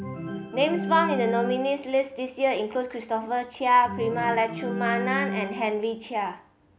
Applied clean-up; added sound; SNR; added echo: none; Organ; 8 dB; none.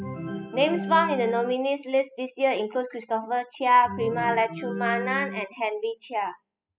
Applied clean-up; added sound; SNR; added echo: classical method spectral subtraction.